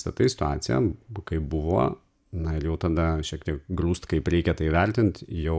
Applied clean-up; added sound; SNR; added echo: none; none; none; none.